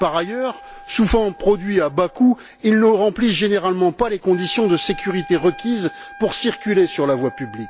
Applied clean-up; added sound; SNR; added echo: none; Wind instrument, woodwind instrument; 20 dB; none.